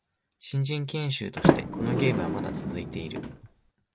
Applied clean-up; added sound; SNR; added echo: none; Sliding door; -5 dB; none.